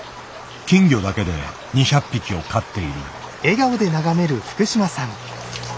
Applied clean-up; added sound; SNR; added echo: none; none; none; none.